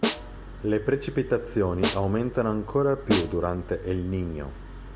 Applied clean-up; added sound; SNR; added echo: none; Snare drum; 6 dB; none.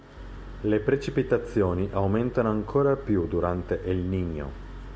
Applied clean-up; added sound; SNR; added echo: none; none; none; none.